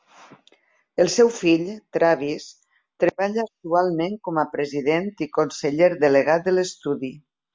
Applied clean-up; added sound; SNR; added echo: none; none; none; none.